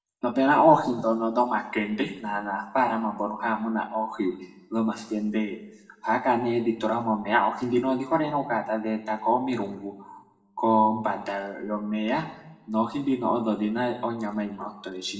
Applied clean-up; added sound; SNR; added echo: none; none; none; reverberation time 0.8 s.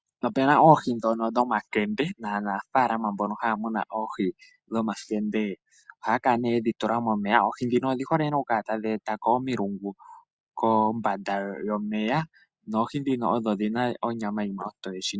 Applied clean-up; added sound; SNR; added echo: none; none; none; none.